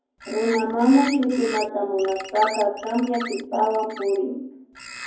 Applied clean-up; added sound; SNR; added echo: none; Bird; 14 dB; reverberation time 0.9 s.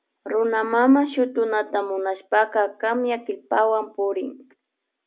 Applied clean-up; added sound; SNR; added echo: none; none; none; none.